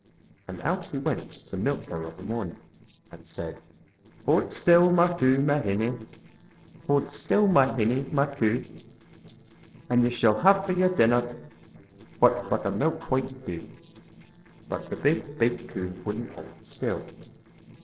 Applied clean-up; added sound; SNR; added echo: neural separator model SepFormer DNS4.